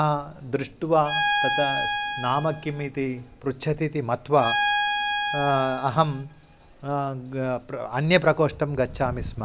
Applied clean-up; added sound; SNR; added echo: none; Bowed string instrument; 2 dB; none.